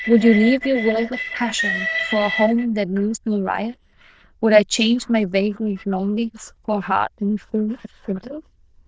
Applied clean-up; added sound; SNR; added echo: neural diffusion model UNIVERSE++.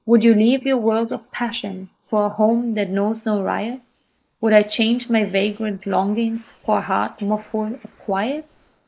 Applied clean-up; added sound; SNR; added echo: neural mask model Resemble Enhance denoiser.